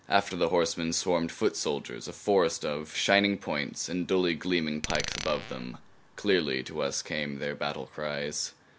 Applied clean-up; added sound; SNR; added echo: none; Glass; 9 dB; none.